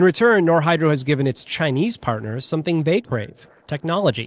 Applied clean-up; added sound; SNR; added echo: neural separator model SepFormer DNS4.